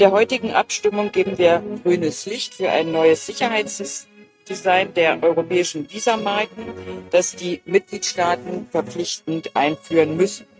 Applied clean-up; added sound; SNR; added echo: neural mask model RNNoise.